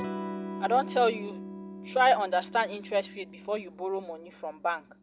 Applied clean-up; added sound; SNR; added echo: none; Electric guitar / Strum; 11 dB; none.